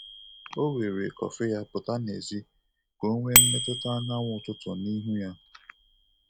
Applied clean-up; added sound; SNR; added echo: none; Bicycle bell; 0 dB; none.